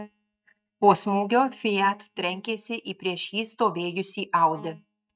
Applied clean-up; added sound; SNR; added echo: neural mask model DeepFilterNet 3.